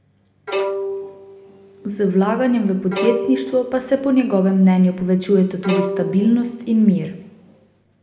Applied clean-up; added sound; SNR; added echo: none; Bowed string instrument; 9 dB; reverberation time 0.7 s.